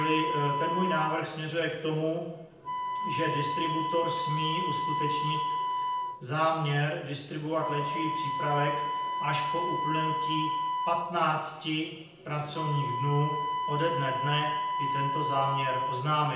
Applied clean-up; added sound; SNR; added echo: none; Wind instrument, woodwind instrument; 1 dB; reverberation time 0.9 s.